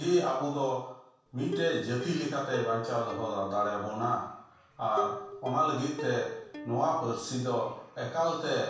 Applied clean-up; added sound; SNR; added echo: none; Plucked string instrument; 11 dB; reverberation time 0.7 s.